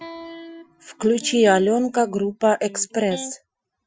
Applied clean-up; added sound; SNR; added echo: classical method Wiener filter.